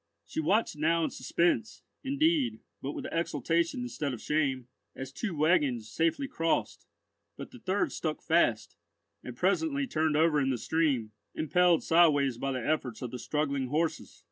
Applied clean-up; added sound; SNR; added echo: none; none; none; none.